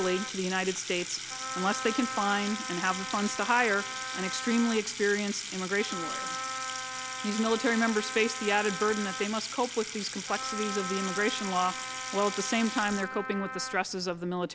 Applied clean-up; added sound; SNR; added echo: none; Sink (filling or washing) / Water tap, faucet + Wind instrument, woodwind instrument; 6 dB; none.